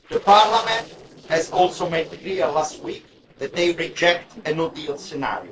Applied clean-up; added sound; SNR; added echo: neural separator model SepFormer DNS4.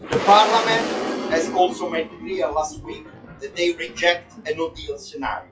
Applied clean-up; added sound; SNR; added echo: classical method WPE with log-MMSE.